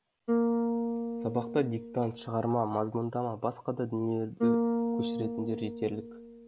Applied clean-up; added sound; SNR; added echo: none; Bass guitar; 0 dB; none.